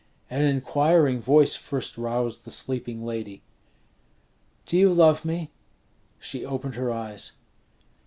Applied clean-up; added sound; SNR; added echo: none; none; none; none.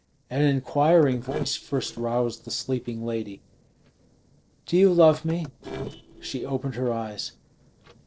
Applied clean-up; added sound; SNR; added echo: neural separator model SepFormer DNS4.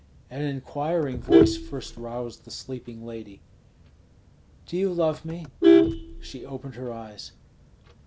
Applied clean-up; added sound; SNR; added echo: none; Vehicle horn, car horn, honking; -4 dB; none.